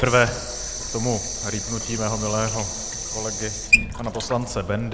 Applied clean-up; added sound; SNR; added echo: none; Sink (filling or washing) / Water; 2 dB; none.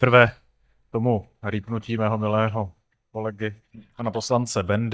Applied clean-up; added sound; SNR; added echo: neural mask model DeepFilterNet 3.